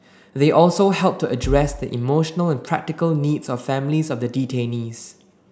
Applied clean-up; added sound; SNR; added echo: none; Bass drum; 12 dB; none.